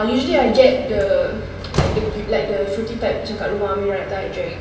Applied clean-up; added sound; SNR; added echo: none; Slam; 11 dB; reverberation time 1.2 s.